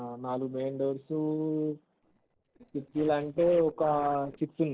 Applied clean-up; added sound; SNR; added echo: neural separator model SepFormer DNS4.